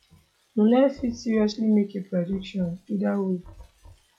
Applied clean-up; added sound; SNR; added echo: classical method log-MMSE.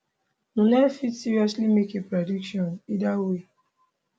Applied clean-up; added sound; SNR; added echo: none; none; none; none.